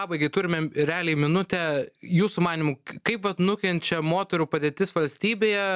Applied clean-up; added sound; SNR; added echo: none; none; none; none.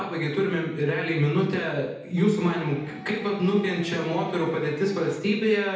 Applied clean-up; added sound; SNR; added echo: none; Electric guitar; 20 dB; reverberation time 0.8 s.